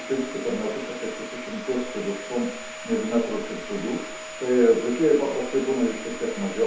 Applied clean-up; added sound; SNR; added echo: none; Domestic sounds, home sounds; 11 dB; reverberation time 0.7 s.